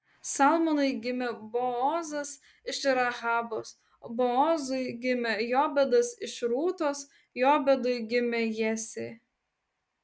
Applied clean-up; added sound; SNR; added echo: none; none; none; none.